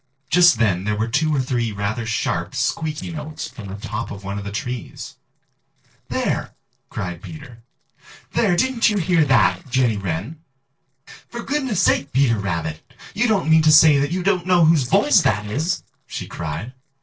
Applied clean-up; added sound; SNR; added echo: neural separator model SepFormer DNS4.